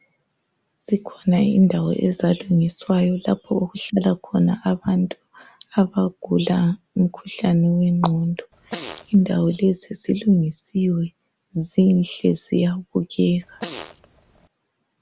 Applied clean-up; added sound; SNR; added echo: none; Fart; 16 dB; none.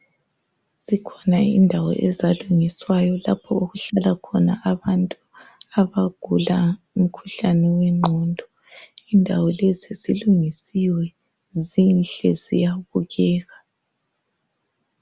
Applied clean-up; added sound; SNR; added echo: none; none; none; none.